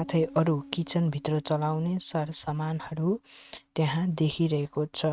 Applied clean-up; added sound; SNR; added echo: neural mask model RNNoise.